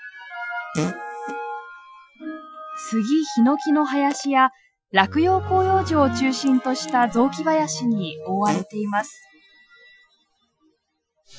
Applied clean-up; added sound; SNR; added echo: classical method Wiener filter.